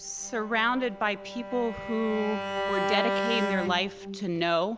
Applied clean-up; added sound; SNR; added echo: none; Bowed string instrument; 4 dB; none.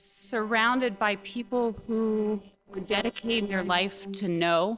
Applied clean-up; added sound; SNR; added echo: neural separator model SepFormer DNS4.